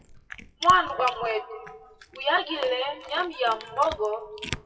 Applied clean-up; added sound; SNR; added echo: classical method WPE with log-MMSE.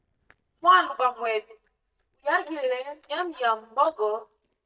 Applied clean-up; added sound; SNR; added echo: neural mask model DeepFilterNet 3.